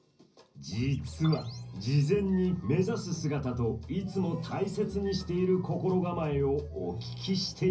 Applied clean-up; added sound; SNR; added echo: none; none; none; reverberation time 0.5 s.